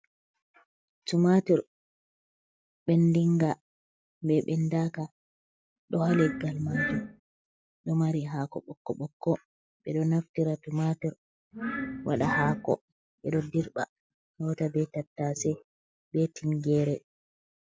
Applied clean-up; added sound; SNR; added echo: none; Glass; 3 dB; none.